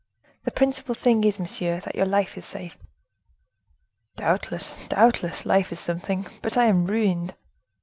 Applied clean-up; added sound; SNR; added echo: none; none; none; none.